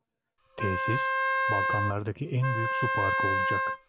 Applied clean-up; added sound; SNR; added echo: none; Wind instrument, woodwind instrument; -4 dB; none.